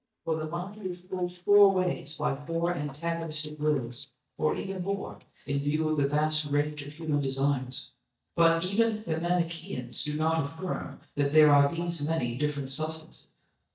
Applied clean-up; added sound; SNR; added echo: neural mask model DeepFilterNet 3.